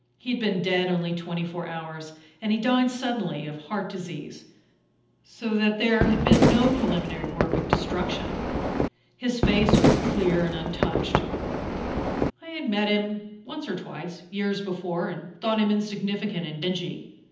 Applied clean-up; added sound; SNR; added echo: none; Fireworks; -4 dB; reverberation time 0.8 s.